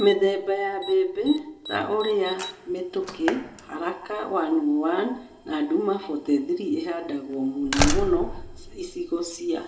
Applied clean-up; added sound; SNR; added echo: none; Slam; 8 dB; reverberation time 0.7 s.